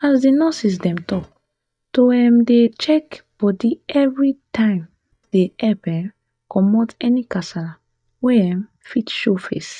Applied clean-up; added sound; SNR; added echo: neural mask model DeepFilterNet 3.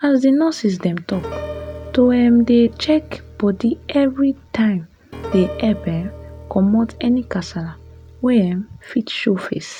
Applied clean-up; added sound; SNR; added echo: none; Piano; 15 dB; none.